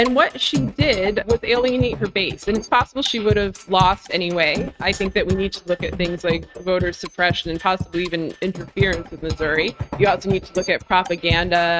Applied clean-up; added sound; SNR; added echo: neural mask model RNNoise.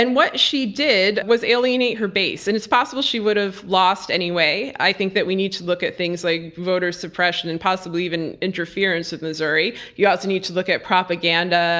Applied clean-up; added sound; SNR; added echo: none; none; none; none.